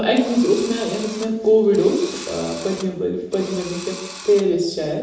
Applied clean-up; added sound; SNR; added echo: none; Engine / Drill; 16 dB; reverberation time 0.9 s.